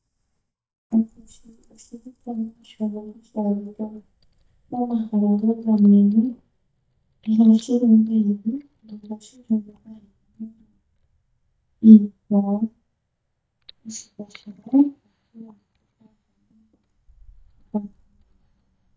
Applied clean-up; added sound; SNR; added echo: neural mask model DeepFilterNet 3.